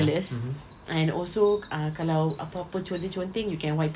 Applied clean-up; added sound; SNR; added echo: none; Bird vocalization, bird call, bird song; -3 dB; none.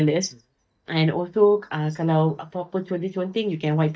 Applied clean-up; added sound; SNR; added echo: neural mask model DeepFilterNet 3.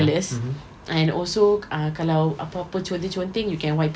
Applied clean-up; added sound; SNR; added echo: none; none; none; none.